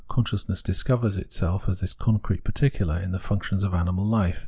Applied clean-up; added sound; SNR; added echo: none; none; none; none.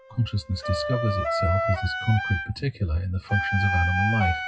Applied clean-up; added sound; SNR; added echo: classical method WPE with log-MMSE.